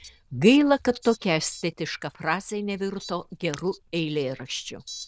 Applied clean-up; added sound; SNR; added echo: neural diffusion model UNIVERSE++.